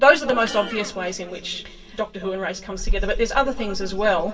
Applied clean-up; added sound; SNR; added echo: none; Electric guitar; 19 dB; reverberation time 2.6 s.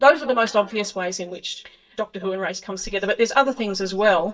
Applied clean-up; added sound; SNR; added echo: neural mask model DeepFilterNet 3.